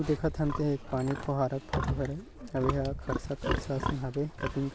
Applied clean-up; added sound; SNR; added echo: none; Livestock, farm animals, working animals; 4 dB; none.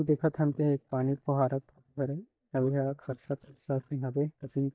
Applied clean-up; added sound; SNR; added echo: neural mask model DeepFilterNet 3.